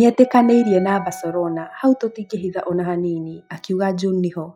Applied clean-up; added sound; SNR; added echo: classical method log-MMSE.